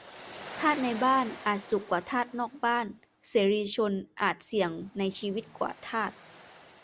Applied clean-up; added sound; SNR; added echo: none; Waves, surf; 17 dB; none.